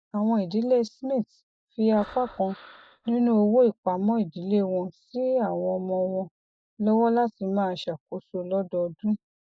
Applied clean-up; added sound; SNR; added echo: neural mask model DeepFilterNet 3.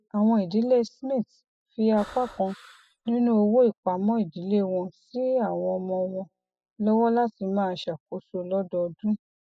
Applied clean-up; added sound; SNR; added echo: classical method spectral subtraction.